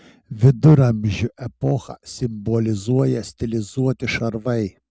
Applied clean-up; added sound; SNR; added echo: none; none; none; none.